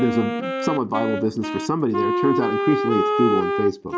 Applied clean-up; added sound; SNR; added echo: none; Wind instrument, woodwind instrument; 1 dB; none.